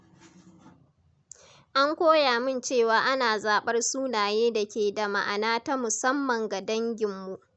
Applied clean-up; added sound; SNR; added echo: none; none; none; none.